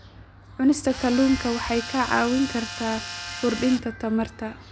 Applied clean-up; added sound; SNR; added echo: none; Tools; 11 dB; none.